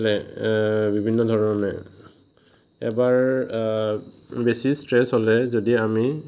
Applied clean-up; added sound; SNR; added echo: none; none; none; none.